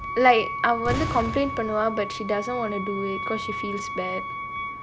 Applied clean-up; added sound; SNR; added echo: none; Wind instrument, woodwind instrument + Boom; 6 dB; none.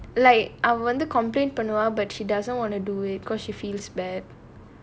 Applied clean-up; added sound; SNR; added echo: none; none; none; none.